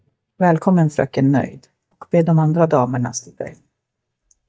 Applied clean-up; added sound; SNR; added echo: neural mask model DeepFilterNet 3.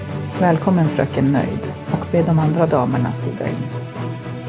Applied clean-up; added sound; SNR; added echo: none; Musical instrument; 6 dB; none.